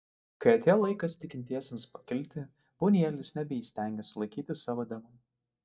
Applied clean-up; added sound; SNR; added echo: neural mask model DeepFilterNet 3.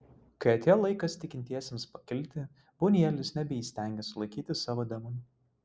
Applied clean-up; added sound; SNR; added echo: none; none; none; none.